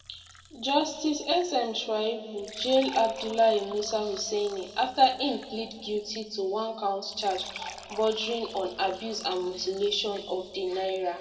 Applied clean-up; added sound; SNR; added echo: none; Fill (with liquid) / Trickle, dribble; 19 dB; reverberation time 1.7 s.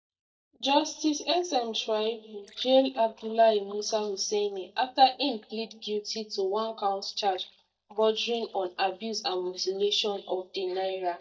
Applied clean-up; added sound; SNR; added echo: neural mask model DeepFilterNet 3.